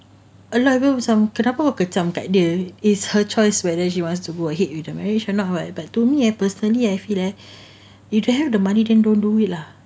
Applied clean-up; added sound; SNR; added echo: none; none; none; none.